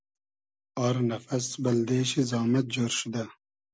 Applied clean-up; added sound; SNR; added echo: none; none; none; none.